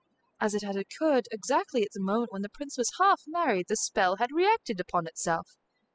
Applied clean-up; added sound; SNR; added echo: classical method spectral subtraction.